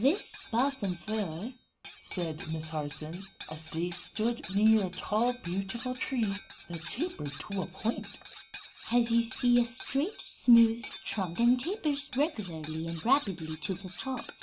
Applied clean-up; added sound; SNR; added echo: none; Cutlery, silverware; 10 dB; none.